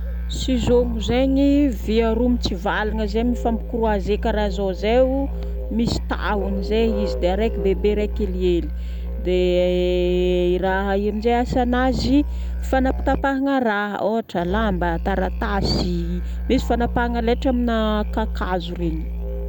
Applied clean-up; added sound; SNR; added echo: none; Musical instrument; 5 dB; none.